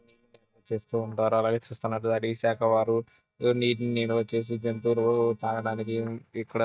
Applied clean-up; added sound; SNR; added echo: neural mask model DeepFilterNet 3.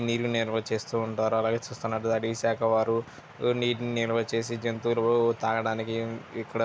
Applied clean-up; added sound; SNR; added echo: none; none; none; none.